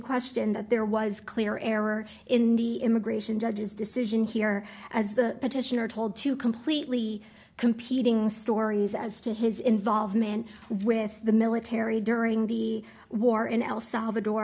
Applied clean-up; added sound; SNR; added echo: none; none; none; none.